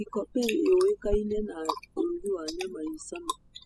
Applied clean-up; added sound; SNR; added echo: classical method spectral subtraction.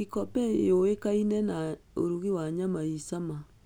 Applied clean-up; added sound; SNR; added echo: none; none; none; none.